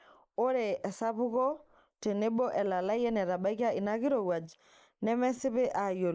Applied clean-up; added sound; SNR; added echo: neural mask model Resemble Enhance denoiser.